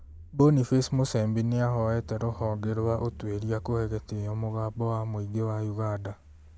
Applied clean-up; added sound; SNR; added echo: none; Engine / Car; 18 dB; none.